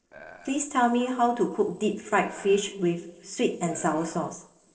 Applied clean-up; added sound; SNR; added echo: neural separator model SepFormer DNS4.